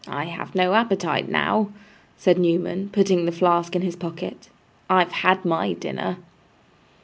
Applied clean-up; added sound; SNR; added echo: none; none; none; none.